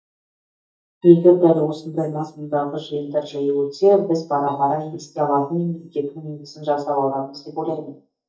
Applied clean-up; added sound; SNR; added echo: neural mask model DeepFilterNet 3.